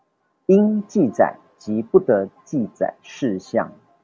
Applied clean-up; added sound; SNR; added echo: none; none; none; none.